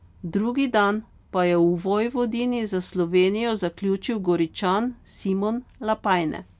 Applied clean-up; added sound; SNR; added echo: none; none; none; none.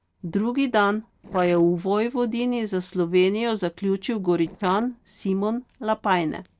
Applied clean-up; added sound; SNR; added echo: neural separator model SepFormer DNS4.